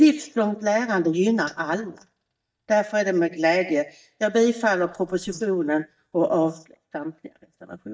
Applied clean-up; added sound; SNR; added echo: neural mask model DeepFilterNet 3.